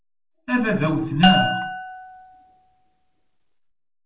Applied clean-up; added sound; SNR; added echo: none; Glass; 1 dB; reverberation time 0.3 s.